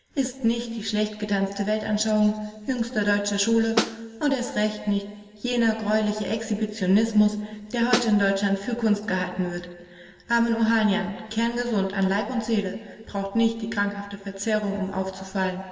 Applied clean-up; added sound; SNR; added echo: none; Snare drum; 2 dB; reverberation time 2.2 s.